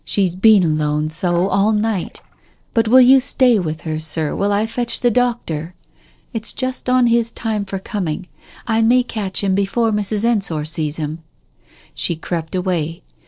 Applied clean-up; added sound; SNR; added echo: neural separator model SepFormer DNS4.